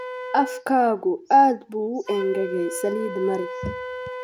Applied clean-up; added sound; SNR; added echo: none; Wind instrument, woodwind instrument; 11 dB; none.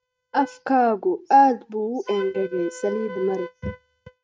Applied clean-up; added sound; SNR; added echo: neural mask model RNNoise.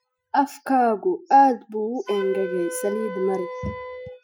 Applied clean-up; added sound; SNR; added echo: classical method Wiener filter.